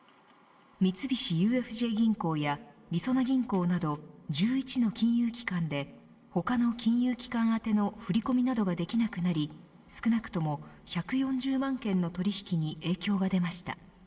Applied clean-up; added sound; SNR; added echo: none; none; none; reverberation time 2.8 s.